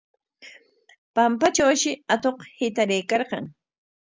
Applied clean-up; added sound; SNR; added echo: none; none; none; none.